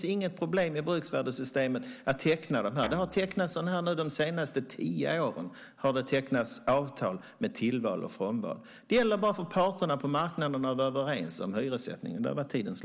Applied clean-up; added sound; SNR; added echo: none; Guitar; 15 dB; none.